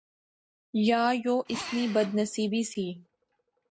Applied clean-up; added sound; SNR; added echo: none; Drill; 15 dB; none.